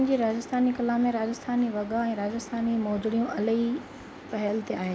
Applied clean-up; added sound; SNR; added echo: none; none; none; none.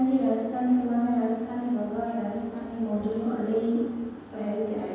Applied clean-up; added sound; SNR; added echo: none; none; none; reverberation time 1.2 s.